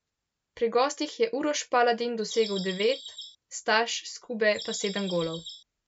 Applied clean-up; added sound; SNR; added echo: none; Bird vocalization, bird call, bird song; 11 dB; none.